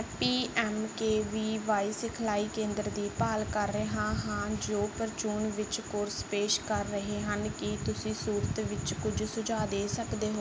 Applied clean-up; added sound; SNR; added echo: none; none; none; none.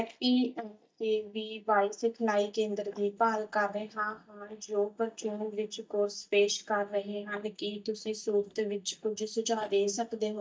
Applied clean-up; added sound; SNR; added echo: neural mask model DeepFilterNet 3.